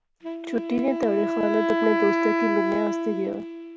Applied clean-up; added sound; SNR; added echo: none; Wind instrument, woodwind instrument; -1 dB; none.